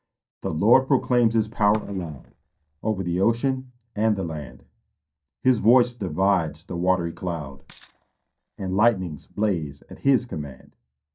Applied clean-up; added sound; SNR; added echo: neural mask model DeepFilterNet 3.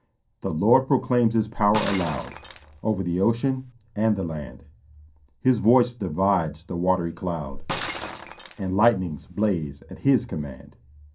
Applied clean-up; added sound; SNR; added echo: none; Shatter; 15 dB; reverberation time 0.3 s.